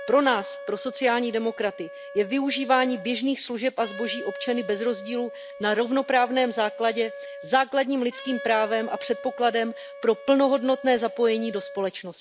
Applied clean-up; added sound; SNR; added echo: none; Wind instrument, woodwind instrument; 14 dB; none.